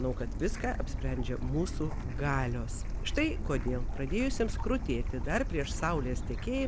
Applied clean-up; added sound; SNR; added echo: none; Stream / Bird; 0 dB; none.